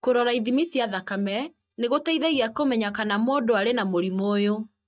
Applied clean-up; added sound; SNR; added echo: neural mask model DeepFilterNet 3.